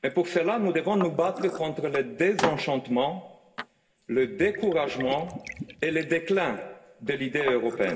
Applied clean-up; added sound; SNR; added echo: none; Liquid; 12 dB; reverberation time 0.2 s.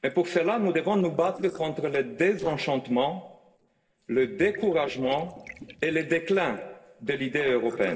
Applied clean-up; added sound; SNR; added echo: neural separator model SepFormer DNS4.